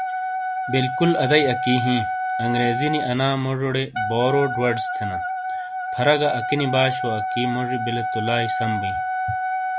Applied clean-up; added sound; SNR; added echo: none; Wind instrument, woodwind instrument; 2 dB; none.